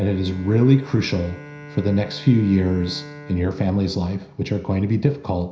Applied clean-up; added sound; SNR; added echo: none; Bowed string instrument; 19 dB; reverberation time 0.5 s.